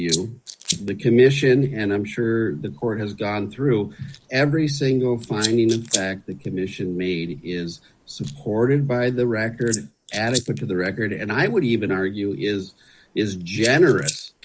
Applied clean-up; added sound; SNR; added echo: neural mask model Resemble Enhance denoiser.